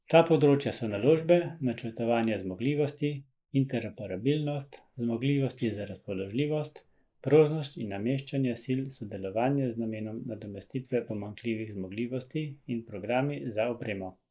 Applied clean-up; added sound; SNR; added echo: neural mask model Resemble Enhance denoiser.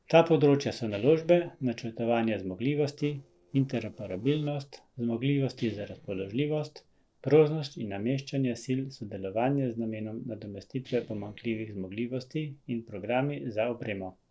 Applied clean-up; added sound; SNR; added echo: neural separator model SepFormer DNS4.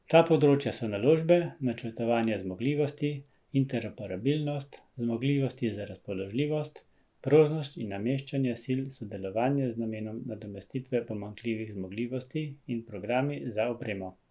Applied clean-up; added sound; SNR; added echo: none; none; none; none.